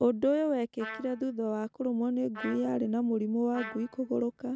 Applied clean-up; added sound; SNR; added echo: none; Trumpet; 15 dB; none.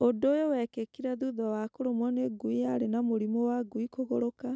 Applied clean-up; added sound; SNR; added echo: none; none; none; none.